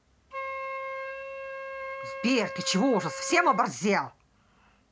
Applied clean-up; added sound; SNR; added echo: none; Wind instrument, woodwind instrument; 9 dB; none.